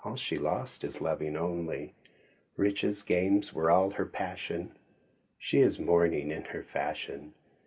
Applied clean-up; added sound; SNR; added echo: none; none; none; none.